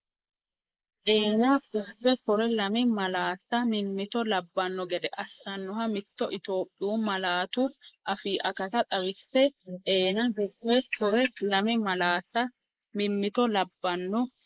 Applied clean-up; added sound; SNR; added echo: neural mask model Resemble Enhance denoiser.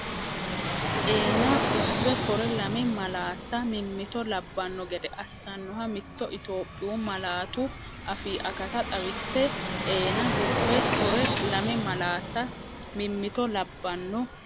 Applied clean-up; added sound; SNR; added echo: none; Fixed-wing aircraft, airplane; 1 dB; none.